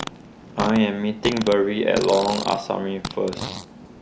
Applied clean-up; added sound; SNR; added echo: none; Fart; 10 dB; none.